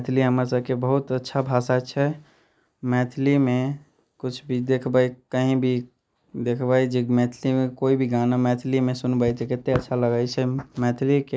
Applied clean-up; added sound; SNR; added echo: none; none; none; none.